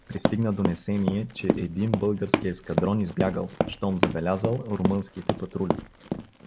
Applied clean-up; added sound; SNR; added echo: none; Run; 2 dB; none.